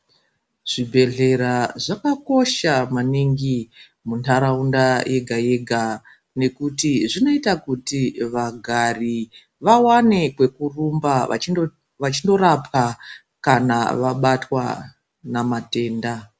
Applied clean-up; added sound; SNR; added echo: none; none; none; none.